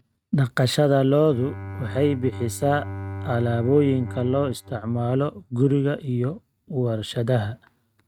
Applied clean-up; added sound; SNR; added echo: neural mask model RNNoise.